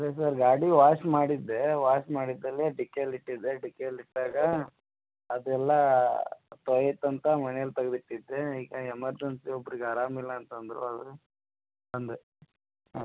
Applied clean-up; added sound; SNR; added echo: none; none; none; none.